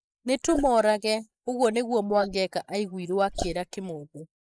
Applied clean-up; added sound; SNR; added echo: neural mask model Resemble Enhance denoiser.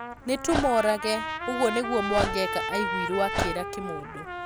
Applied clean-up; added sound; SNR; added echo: none; Dog + Trumpet; 3 dB; none.